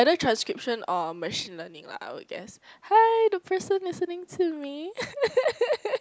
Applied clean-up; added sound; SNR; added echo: none; none; none; none.